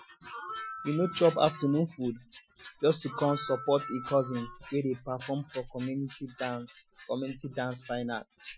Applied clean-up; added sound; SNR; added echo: classical method Wiener filter.